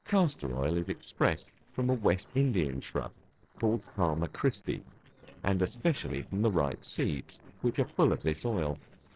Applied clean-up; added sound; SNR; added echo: neural separator model SepFormer DNS4.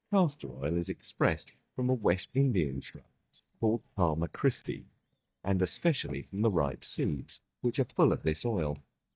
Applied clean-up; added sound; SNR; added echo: neural mask model DeepFilterNet 3.